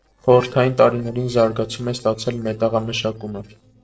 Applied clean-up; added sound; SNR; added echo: neural separator model SepFormer DNS4.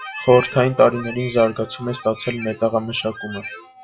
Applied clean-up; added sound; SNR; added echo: classical method WPE with log-MMSE.